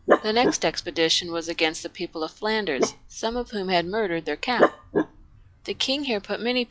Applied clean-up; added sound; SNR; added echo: classical method log-MMSE.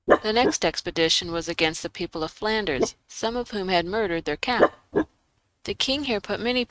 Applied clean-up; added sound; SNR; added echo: neural mask model RNNoise.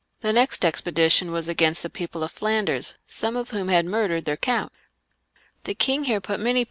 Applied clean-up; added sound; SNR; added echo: none; none; none; none.